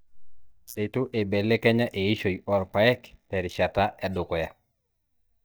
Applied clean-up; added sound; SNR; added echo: neural mask model DeepFilterNet 3.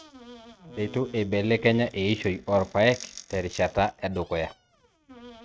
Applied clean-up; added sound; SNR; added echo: neural mask model RNNoise.